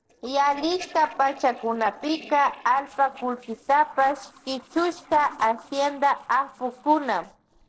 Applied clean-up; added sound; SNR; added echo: neural separator model SepFormer DNS4.